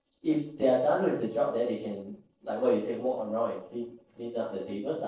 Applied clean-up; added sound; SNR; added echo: neural separator model SepFormer DNS4.